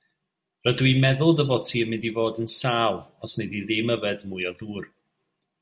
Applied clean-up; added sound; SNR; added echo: none; none; none; none.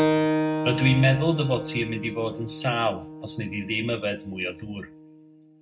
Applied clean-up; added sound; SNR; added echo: none; Keyboard (musical); 3 dB; reverberation time 0.3 s.